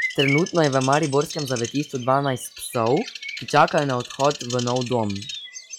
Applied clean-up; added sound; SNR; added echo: classical method log-MMSE.